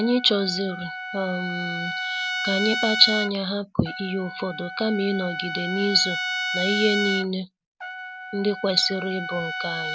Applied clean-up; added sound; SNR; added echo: none; Trumpet; 4 dB; none.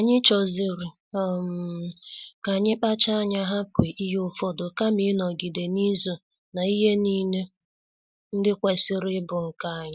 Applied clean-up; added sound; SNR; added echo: none; none; none; none.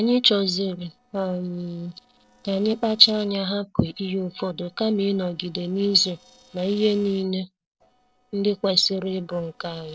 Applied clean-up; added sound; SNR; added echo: neural separator model SepFormer DNS4.